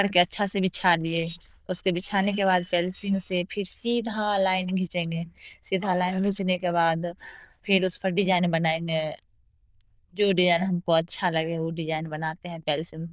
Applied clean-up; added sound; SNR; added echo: neural diffusion model UNIVERSE++.